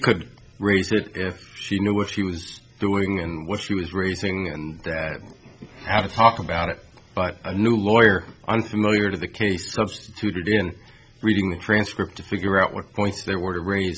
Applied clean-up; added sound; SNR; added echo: none; none; none; none.